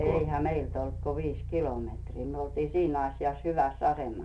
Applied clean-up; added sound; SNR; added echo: none; Bass guitar; 7 dB; none.